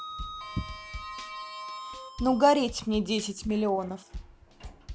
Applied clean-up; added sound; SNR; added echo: none; Sliding door + Drum / Drum kit; 11 dB; none.